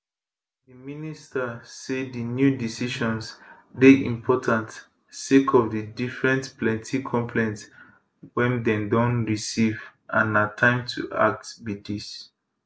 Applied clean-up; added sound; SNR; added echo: none; none; none; none.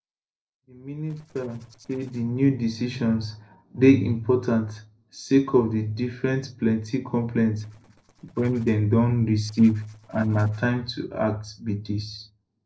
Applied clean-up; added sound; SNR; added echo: neural separator model SepFormer DNS4.